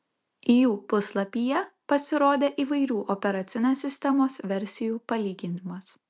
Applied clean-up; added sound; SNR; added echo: none; none; none; none.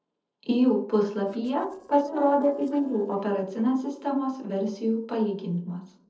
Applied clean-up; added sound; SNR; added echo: neural separator model SepFormer DNS4.